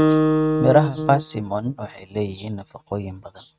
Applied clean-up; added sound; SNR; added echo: neural mask model RNNoise.